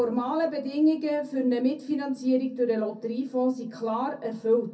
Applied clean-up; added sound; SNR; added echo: none; none; none; reverberation time 0.3 s.